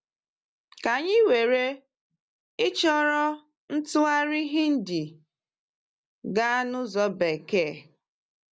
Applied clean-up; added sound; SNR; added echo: none; none; none; none.